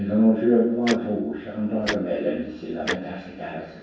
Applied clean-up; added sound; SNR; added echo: none; Tick-tock; 12 dB; reverberation time 0.7 s.